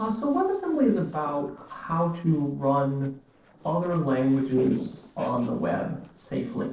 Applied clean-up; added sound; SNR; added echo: neural separator model SepFormer DNS4.